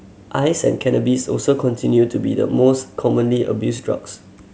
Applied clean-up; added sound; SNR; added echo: none; none; none; none.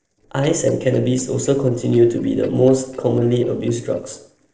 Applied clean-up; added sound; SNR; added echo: neural separator model SepFormer DNS4.